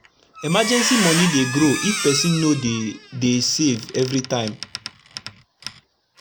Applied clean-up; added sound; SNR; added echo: none; Squeak; 7 dB; none.